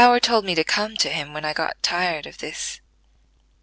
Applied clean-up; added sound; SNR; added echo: none; none; none; none.